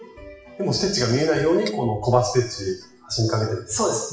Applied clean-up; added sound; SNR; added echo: classical method WPE with log-MMSE.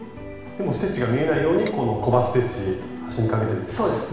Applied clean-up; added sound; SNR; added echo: none; Cutlery, silverware; 18 dB; reverberation time 1.1 s.